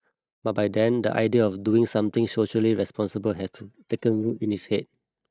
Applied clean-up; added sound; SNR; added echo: neural mask model DeepFilterNet 3.